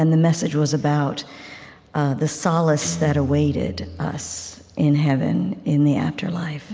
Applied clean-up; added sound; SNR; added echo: none; Guitar; 18 dB; none.